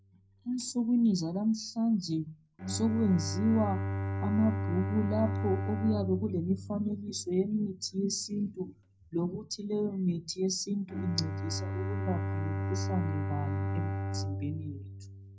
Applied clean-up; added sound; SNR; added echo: none; Bowed string instrument; 4 dB; reverberation time 0.3 s.